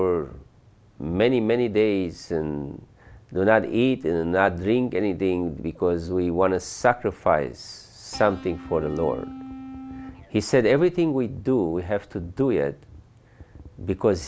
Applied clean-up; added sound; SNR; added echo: none; Electric guitar / Bass guitar; 14 dB; none.